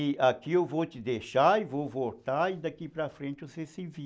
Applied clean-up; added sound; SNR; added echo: none; none; none; none.